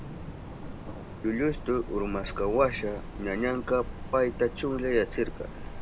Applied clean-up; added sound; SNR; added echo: none; Train; 8 dB; none.